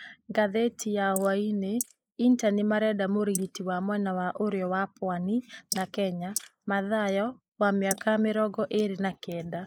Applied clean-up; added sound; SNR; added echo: neural mask model Resemble Enhance denoiser.